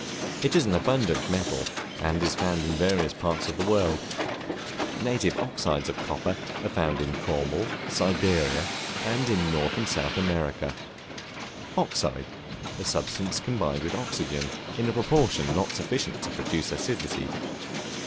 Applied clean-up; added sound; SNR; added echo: none; Hiss; 5 dB; none.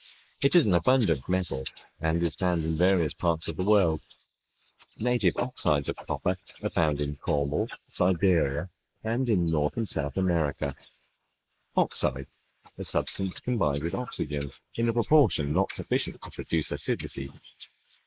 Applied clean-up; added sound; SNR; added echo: neural mask model Resemble Enhance denoiser.